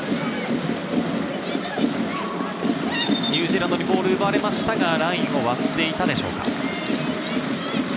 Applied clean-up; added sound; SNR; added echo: none; none; none; none.